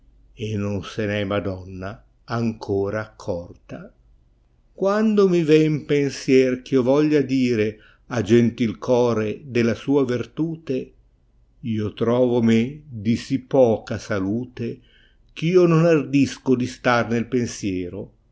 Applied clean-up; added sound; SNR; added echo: none; none; none; none.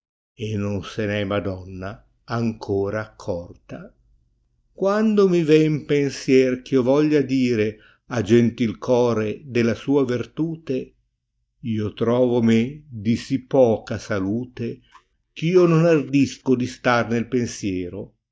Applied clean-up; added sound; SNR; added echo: neural mask model DeepFilterNet 3.